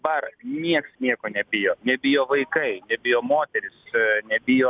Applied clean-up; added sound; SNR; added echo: none; none; none; none.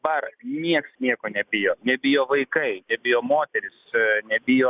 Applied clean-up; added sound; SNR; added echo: neural mask model Resemble Enhance denoiser.